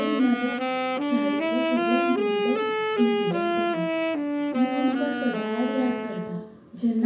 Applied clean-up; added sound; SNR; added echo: none; Wind instrument, woodwind instrument; -1 dB; reverberation time 0.7 s.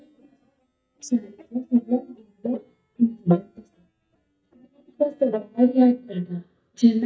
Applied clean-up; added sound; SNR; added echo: neural mask model DeepFilterNet 3.